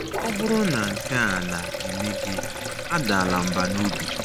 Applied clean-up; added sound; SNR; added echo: none; Sink (filling or washing); 3 dB; none.